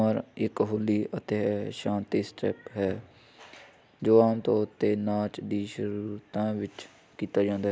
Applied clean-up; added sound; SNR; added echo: none; none; none; none.